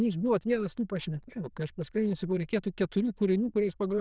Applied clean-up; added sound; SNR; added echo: neural diffusion model UNIVERSE++.